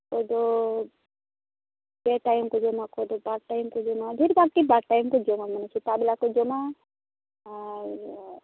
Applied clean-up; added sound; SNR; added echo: none; none; none; none.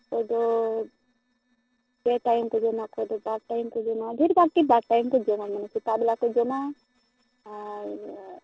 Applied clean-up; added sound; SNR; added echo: neural separator model SepFormer DNS4.